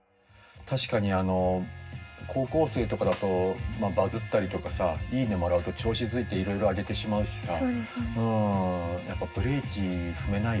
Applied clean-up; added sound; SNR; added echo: none; Snare drum; 16 dB; reverberation time 0.4 s.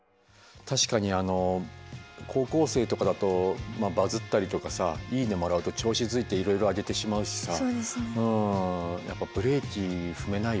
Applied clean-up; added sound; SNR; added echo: none; none; none; none.